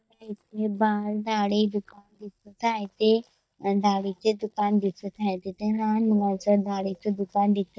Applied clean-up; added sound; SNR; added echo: neural mask model DeepFilterNet 3.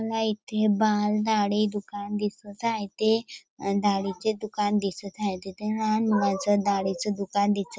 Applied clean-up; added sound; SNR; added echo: none; none; none; none.